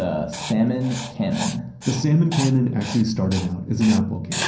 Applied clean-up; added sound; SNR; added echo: none; Writing; 12 dB; reverberation time 0.6 s.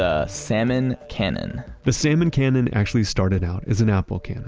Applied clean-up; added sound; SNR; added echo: none; none; none; none.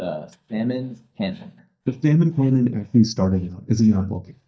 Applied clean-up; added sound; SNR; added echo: neural mask model DeepFilterNet 3.